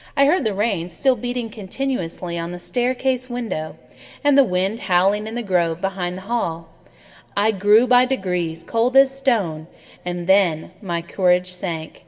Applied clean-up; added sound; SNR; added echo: none; none; none; reverberation time 1.9 s.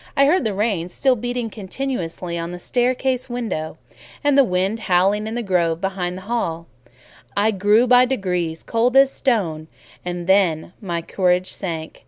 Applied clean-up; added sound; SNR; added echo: none; none; none; none.